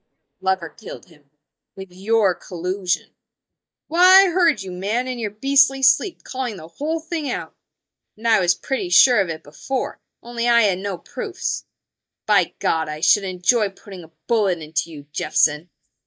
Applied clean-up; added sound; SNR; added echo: neural mask model DeepFilterNet 3.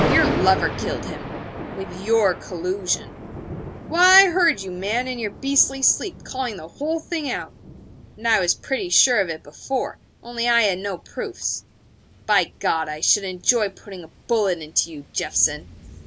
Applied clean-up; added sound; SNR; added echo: none; Thunder; 9 dB; none.